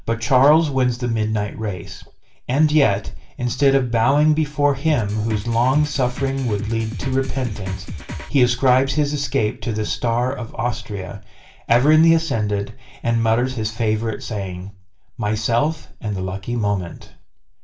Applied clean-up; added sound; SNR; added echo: none; Drum kit; 11 dB; reverberation time 0.3 s.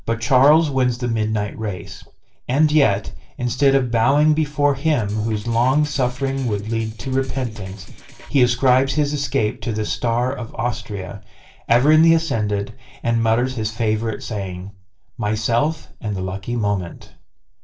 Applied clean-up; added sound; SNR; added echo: neural separator model SepFormer DNS4.